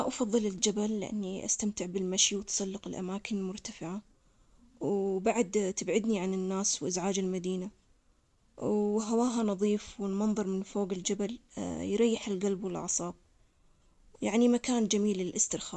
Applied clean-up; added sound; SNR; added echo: none; none; none; none.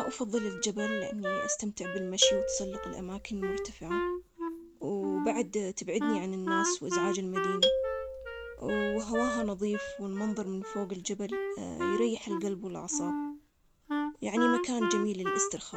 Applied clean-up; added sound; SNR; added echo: none; Wind instrument, woodwind instrument + Marimba, xylophone; 0 dB; none.